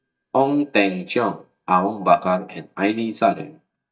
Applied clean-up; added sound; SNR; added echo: neural mask model DeepFilterNet 3.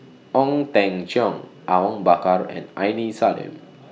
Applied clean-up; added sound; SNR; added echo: none; none; none; none.